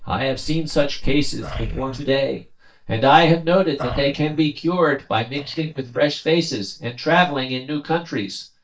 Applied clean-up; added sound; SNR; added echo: neural mask model DeepFilterNet 3.